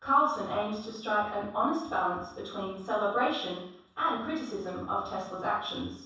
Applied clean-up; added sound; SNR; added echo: none; none; none; reverberation time 0.7 s.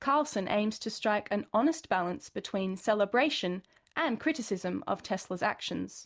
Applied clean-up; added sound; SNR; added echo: none; none; none; none.